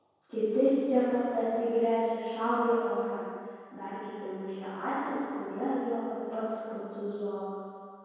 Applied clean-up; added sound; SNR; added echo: none; none; none; reverberation time 2.2 s.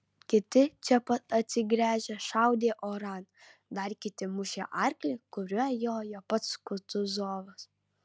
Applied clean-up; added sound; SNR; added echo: none; none; none; none.